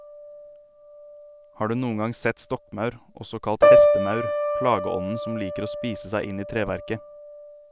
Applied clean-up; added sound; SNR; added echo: none; Piano; -4 dB; none.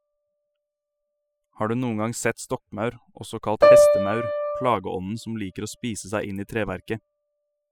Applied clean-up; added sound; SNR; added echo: classical method spectral subtraction.